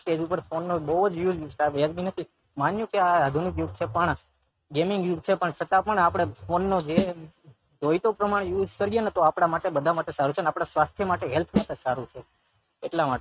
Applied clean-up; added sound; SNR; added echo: neural mask model RNNoise.